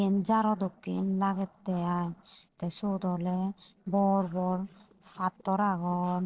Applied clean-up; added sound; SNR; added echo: neural separator model SepFormer DNS4.